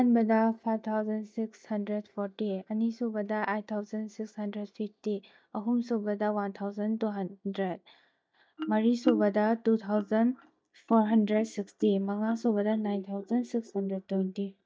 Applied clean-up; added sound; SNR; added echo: neural mask model DeepFilterNet 3.